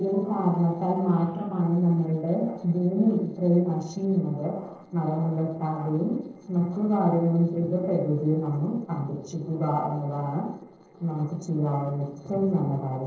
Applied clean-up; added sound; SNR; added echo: neural separator model SepFormer DNS4.